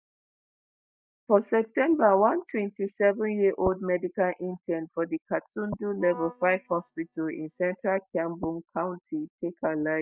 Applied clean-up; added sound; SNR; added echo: neural mask model DeepFilterNet 3.